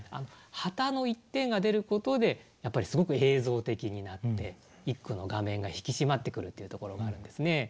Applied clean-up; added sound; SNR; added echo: none; none; none; none.